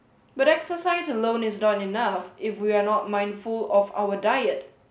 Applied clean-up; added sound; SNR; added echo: none; none; none; none.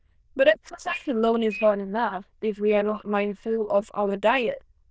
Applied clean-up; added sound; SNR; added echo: neural diffusion model UNIVERSE++.